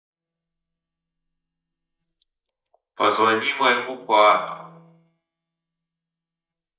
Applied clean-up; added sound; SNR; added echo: neural mask model DeepFilterNet 3.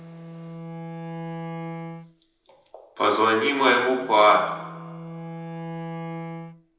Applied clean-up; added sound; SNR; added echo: none; Bowed string instrument; 11 dB; reverberation time 0.9 s.